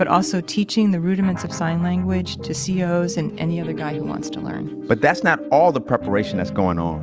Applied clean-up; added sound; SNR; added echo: none; none; none; none.